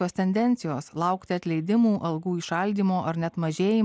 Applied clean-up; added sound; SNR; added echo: none; none; none; none.